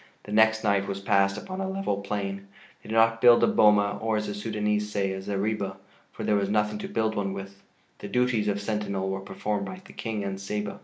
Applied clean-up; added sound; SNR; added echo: none; none; none; none.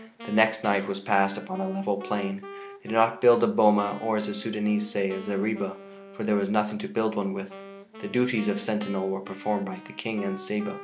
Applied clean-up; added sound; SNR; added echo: none; Wind instrument, woodwind instrument; 17 dB; none.